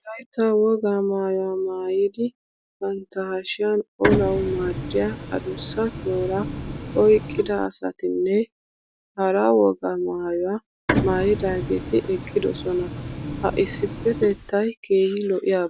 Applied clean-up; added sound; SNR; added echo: none; Printer; 6 dB; none.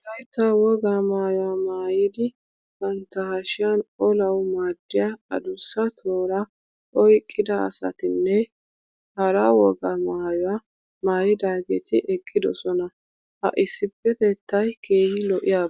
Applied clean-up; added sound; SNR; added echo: none; none; none; none.